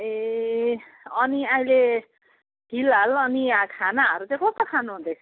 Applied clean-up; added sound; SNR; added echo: none; none; none; none.